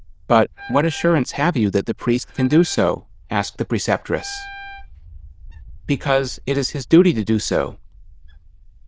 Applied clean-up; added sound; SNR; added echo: neural diffusion model UNIVERSE++.